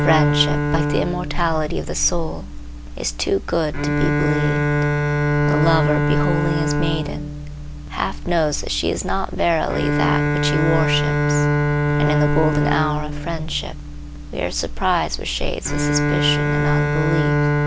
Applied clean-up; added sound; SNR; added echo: none; Bowed string instrument; -1 dB; none.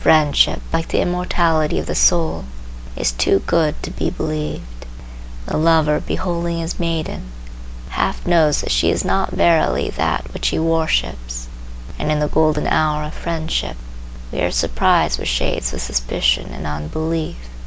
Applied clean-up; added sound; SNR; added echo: none; none; none; none.